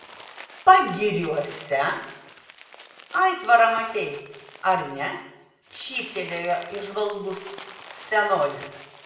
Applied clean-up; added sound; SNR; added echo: none; Crumpling, crinkling; 20 dB; reverberation time 0.8 s.